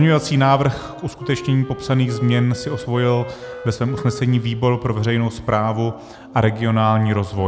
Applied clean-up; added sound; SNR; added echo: none; Wind instrument, woodwind instrument; 16 dB; none.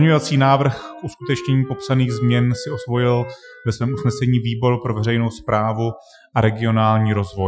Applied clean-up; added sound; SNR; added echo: classical method Wiener filter.